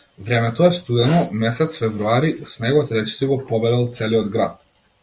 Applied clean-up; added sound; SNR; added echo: none; none; none; none.